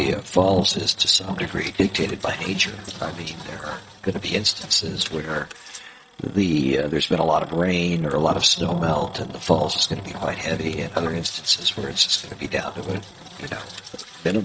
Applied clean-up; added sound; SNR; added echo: neural mask model RNNoise.